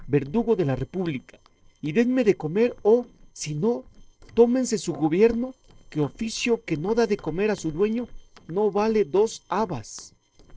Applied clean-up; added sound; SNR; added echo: neural separator model SepFormer DNS4.